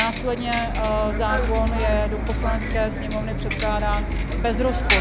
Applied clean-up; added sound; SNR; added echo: none; Bus; -2 dB; none.